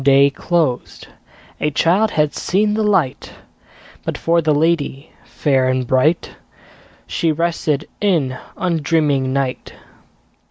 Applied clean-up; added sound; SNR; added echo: none; none; none; none.